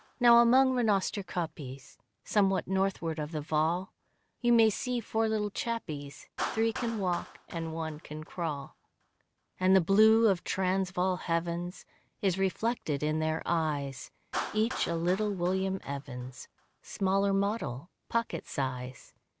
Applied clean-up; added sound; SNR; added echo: none; Clapping; 18 dB; none.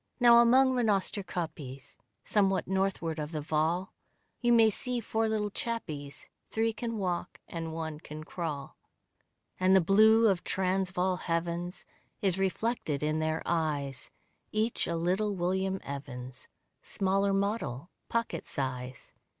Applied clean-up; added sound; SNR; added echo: none; none; none; none.